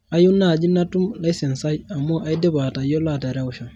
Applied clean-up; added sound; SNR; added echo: none; none; none; none.